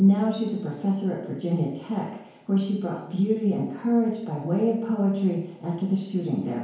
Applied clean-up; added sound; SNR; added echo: none; none; none; reverberation time 1.0 s.